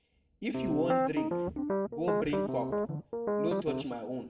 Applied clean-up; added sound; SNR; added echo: none; Piano; -4 dB; reverberation time 0.6 s.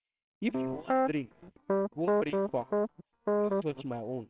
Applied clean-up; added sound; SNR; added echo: neural separator model SepFormer WHAMR!.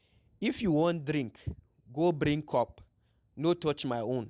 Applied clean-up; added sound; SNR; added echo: none; none; none; none.